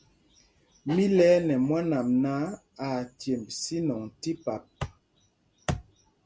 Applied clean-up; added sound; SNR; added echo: none; none; none; none.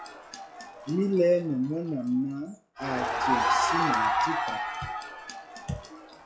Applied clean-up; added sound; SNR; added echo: classical method log-MMSE.